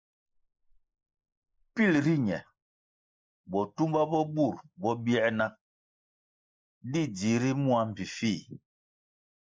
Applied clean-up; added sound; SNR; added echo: neural mask model Resemble Enhance denoiser.